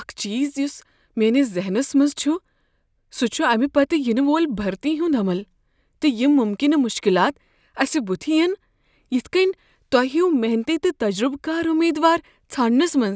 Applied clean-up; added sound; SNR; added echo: none; none; none; none.